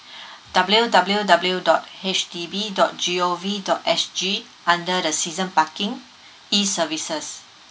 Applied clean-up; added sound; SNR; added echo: none; none; none; none.